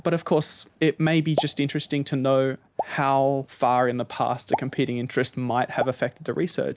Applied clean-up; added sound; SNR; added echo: neural mask model Resemble Enhance denoiser.